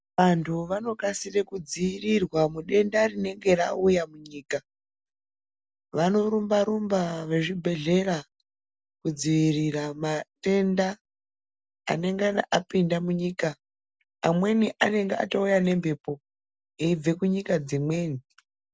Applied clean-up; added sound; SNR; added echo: none; none; none; none.